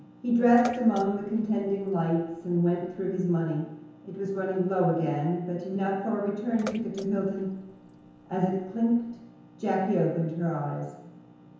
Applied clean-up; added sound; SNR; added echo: none; Bathtub (filling or washing) / Water / Splash, splatter; 18 dB; reverberation time 0.9 s.